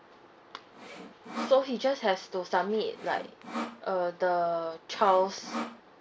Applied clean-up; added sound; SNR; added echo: none; Sawing; 10 dB; none.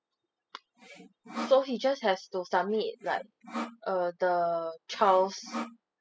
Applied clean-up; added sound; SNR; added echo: classical method spectral subtraction.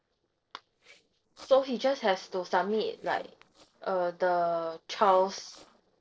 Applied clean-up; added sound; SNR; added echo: neural separator model SepFormer DNS4.